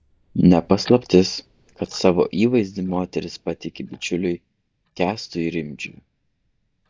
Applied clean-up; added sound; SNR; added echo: neural mask model DeepFilterNet 3.